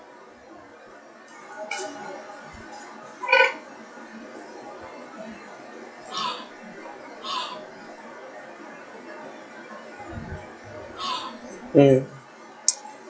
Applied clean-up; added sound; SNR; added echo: classical method WPE with log-MMSE.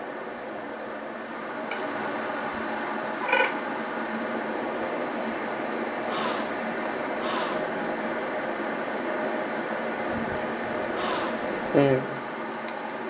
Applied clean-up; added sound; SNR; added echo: none; Gasp; 7 dB; reverberation time 1.1 s.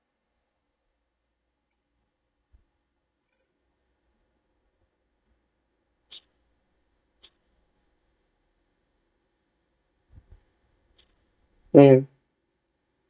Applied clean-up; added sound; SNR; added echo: neural mask model DeepFilterNet 3.